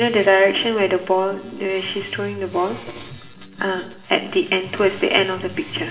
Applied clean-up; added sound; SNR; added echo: none; Guitar; 18 dB; reverberation time 1.1 s.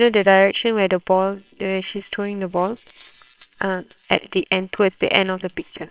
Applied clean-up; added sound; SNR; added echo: neural separator model SepFormer WHAMR!.